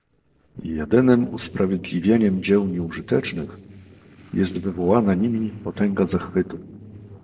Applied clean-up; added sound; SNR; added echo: neural separator model SepFormer DNS4.